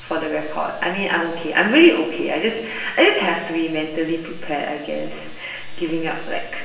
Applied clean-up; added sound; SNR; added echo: none; none; none; reverberation time 0.9 s.